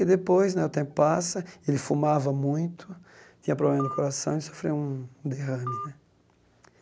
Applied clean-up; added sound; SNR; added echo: none; Telephone; 14 dB; none.